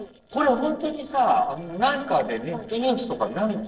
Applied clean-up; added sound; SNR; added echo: neural separator model SepFormer DNS4.